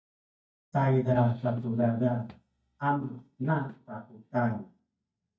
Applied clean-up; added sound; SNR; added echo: neural mask model DeepFilterNet 3.